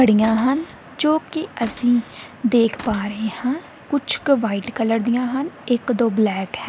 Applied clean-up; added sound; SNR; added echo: none; Cupboard open or close / Door; 19 dB; none.